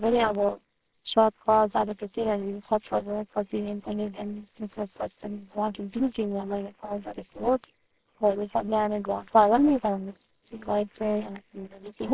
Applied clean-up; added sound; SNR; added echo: neural separator model SepFormer WHAMR!.